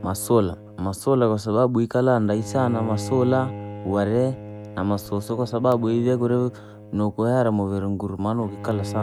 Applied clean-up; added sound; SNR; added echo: none; Bowed string instrument; 13 dB; none.